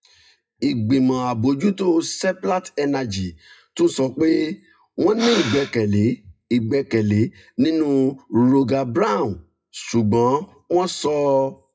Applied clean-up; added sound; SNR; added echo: classical method WPE with log-MMSE.